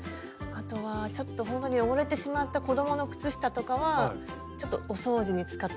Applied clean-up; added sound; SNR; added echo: none; none; none; none.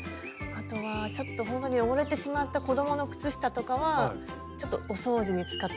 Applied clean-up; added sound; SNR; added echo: none; Bird; 18 dB; none.